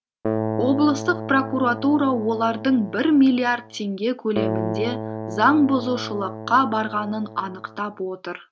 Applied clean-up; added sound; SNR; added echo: none; Keyboard (musical); 8 dB; none.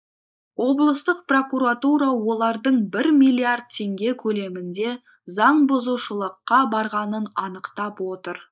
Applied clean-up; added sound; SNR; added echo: neural mask model Resemble Enhance denoiser.